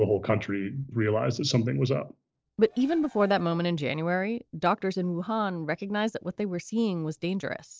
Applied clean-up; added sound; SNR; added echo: neural separator model SepFormer DNS4.